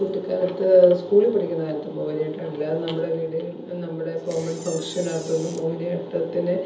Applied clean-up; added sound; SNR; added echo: none; Door; 18 dB; reverberation time 0.7 s.